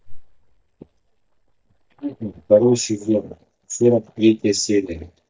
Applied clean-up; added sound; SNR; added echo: neural mask model DeepFilterNet 3.